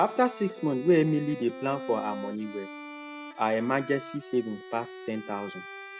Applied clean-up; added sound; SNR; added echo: none; Bowed string instrument; 13 dB; none.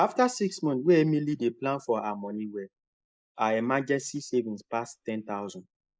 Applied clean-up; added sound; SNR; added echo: neural mask model Resemble Enhance denoiser.